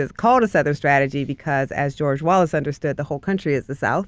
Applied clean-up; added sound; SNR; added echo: none; none; none; none.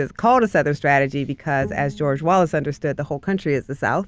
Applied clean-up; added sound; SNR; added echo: none; Bowed string instrument; 18 dB; none.